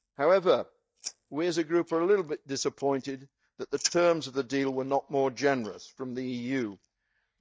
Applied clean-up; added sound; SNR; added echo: neural mask model DeepFilterNet 3.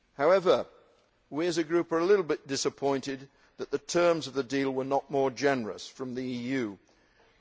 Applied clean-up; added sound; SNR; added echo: none; none; none; none.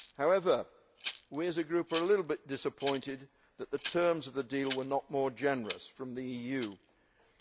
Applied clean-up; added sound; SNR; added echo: none; Rattle (instrument); -4 dB; none.